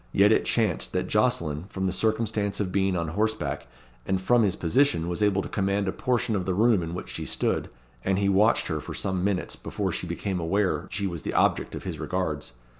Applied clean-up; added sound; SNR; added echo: none; none; none; none.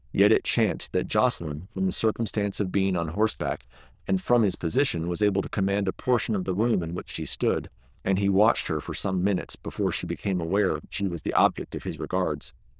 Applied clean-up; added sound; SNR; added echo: neural diffusion model UNIVERSE++.